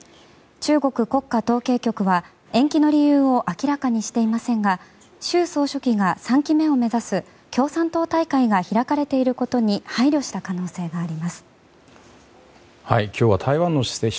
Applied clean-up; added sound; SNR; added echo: none; none; none; none.